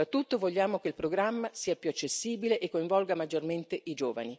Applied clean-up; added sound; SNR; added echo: none; none; none; none.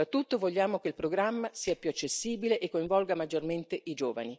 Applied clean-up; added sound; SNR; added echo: neural mask model DeepFilterNet 3.